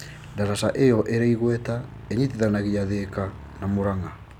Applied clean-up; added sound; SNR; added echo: none; Motorcycle; 16 dB; none.